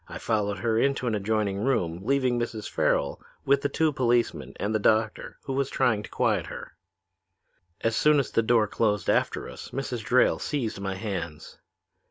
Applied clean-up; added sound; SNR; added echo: none; none; none; none.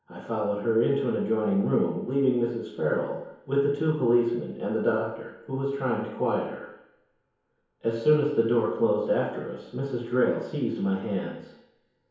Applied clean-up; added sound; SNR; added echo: none; none; none; reverberation time 1.0 s.